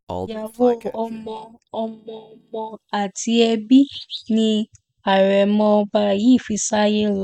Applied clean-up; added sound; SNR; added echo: neural mask model DeepFilterNet 3.